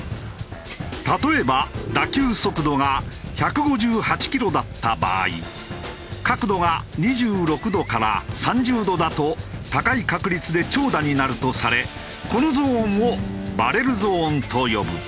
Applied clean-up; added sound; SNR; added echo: none; none; none; none.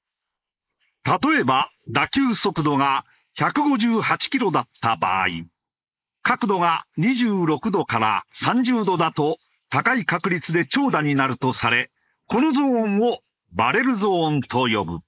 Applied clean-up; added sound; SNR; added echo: neural mask model Resemble Enhance denoiser.